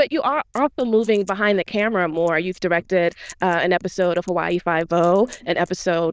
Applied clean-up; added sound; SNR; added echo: neural diffusion model UNIVERSE++.